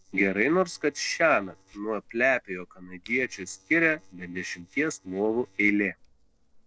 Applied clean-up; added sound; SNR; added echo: neural separator model SepFormer DNS4.